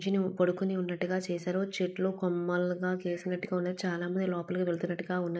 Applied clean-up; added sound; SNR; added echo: neural mask model Resemble Enhance denoiser.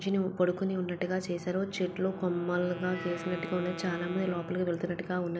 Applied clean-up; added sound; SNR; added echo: none; Wind instrument, woodwind instrument; 14 dB; none.